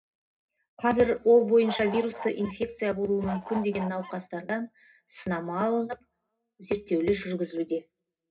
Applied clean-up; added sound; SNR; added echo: none; Bird / Fowl; 11 dB; reverberation time 0.2 s.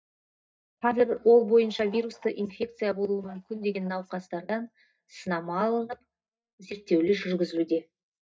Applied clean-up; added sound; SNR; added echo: neural mask model DeepFilterNet 3.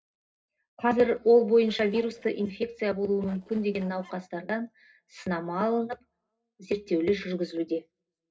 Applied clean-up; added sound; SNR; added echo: neural separator model SepFormer DNS4.